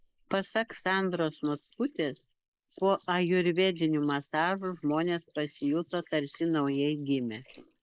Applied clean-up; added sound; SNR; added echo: neural mask model Resemble Enhance denoiser.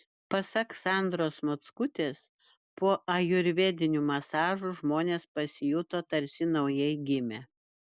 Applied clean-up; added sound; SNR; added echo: none; none; none; none.